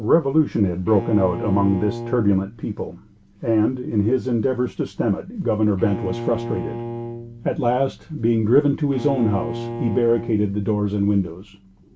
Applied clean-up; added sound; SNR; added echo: none; Bowed string instrument; 10 dB; none.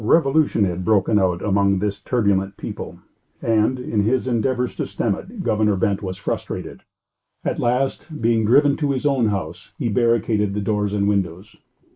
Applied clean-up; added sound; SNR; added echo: neural mask model Resemble Enhance denoiser.